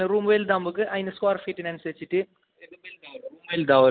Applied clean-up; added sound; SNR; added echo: none; none; none; none.